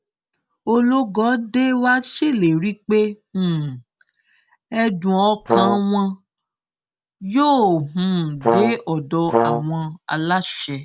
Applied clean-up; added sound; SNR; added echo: none; Brass instrument; 0 dB; none.